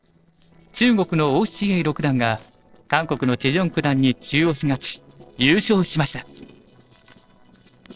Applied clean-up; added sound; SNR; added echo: neural separator model SepFormer DNS4.